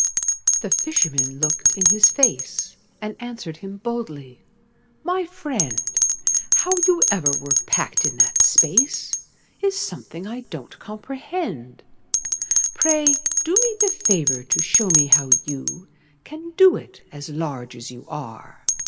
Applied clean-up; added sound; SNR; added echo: none; Bell; -4 dB; reverberation time 1.1 s.